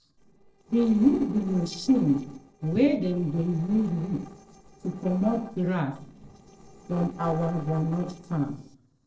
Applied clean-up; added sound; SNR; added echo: neural separator model SepFormer DNS4.